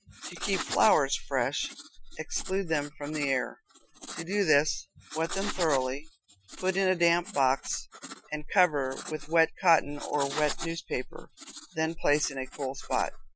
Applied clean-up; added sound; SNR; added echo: classical method Wiener filter.